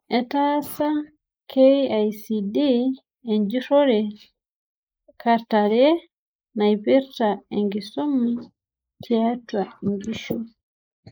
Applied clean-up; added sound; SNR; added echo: neural mask model Resemble Enhance denoiser.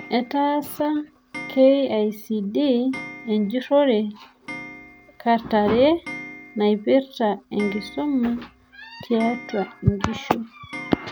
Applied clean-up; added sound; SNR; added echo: none; Clock; 18 dB; none.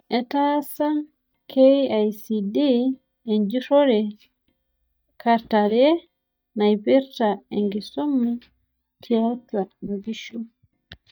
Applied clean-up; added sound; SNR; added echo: neural mask model DeepFilterNet 3.